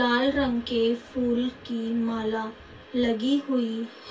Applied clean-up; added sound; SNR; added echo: none; none; none; reverberation time 0.2 s.